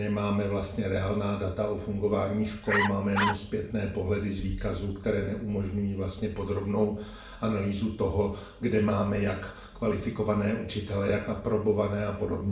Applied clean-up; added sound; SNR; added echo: none; Bark; 2 dB; reverberation time 0.5 s.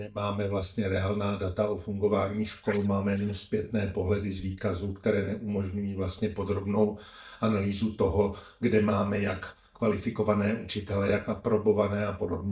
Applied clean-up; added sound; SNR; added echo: neural mask model DeepFilterNet 3.